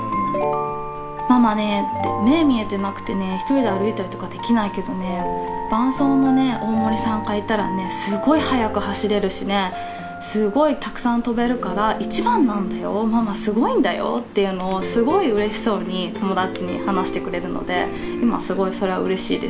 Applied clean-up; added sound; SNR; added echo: none; Water; 16 dB; none.